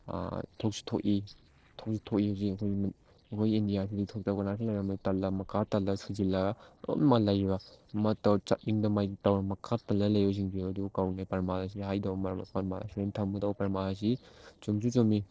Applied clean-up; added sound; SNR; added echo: neural separator model SepFormer DNS4.